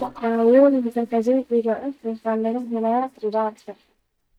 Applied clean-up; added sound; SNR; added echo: neural mask model DeepFilterNet 3.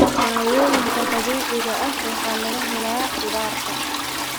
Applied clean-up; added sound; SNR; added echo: none; Toilet flush; -3 dB; none.